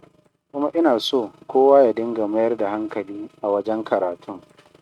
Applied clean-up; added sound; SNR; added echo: neural mask model RNNoise.